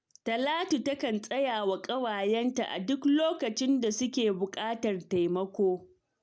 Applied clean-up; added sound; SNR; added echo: none; none; none; none.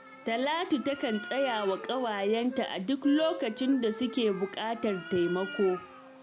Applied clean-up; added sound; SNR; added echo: none; Cat + Wind instrument, woodwind instrument; 13 dB; none.